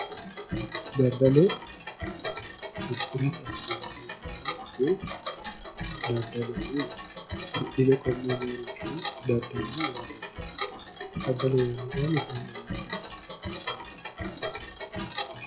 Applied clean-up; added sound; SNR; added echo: classical method log-MMSE.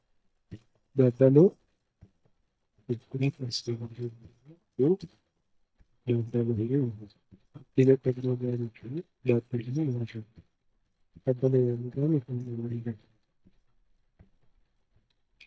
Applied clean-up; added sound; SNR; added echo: neural mask model DeepFilterNet 3.